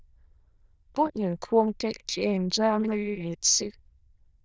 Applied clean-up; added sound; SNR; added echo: neural diffusion model UNIVERSE++.